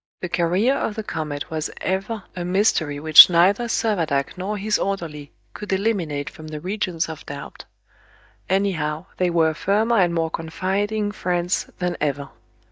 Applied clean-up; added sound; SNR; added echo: neural mask model DeepFilterNet 3.